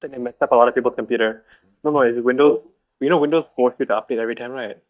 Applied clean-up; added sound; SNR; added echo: neural mask model DeepFilterNet 3.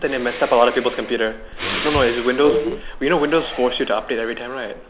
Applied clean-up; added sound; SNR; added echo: none; Breathing; 12 dB; none.